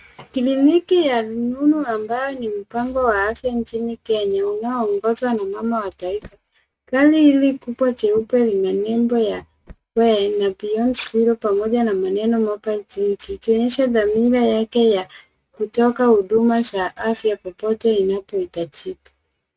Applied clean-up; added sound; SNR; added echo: neural mask model RNNoise.